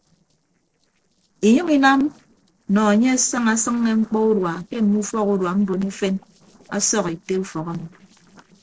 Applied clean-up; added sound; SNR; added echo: neural separator model SepFormer DNS4.